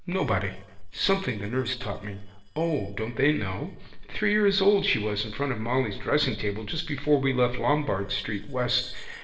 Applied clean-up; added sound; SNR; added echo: neural separator model SepFormer DNS4.